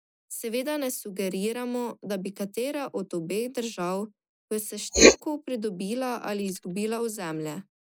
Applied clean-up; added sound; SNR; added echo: neural mask model Resemble Enhance denoiser.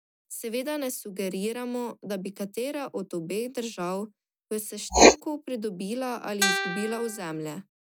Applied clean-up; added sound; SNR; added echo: none; Guitar + Writing; -3 dB; none.